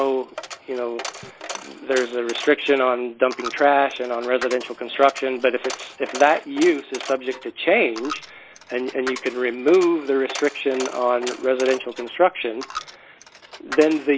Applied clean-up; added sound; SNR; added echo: none; Coin (dropping); 14 dB; none.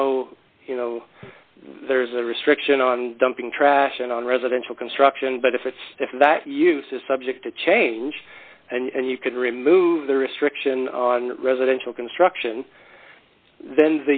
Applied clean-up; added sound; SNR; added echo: none; none; none; none.